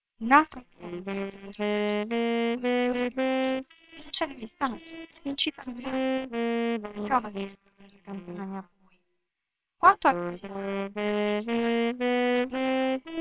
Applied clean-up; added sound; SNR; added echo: neural separator model SepFormer WHAMR!.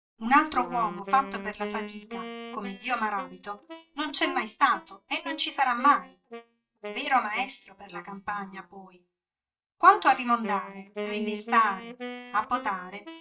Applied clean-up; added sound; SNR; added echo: neural mask model DeepFilterNet 3.